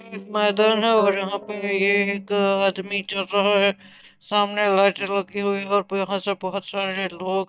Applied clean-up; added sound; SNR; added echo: neural mask model DeepFilterNet 3.